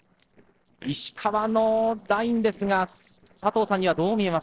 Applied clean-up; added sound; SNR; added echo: neural separator model SepFormer DNS4.